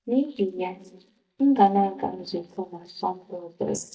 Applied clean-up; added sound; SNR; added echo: neural mask model DeepFilterNet 3.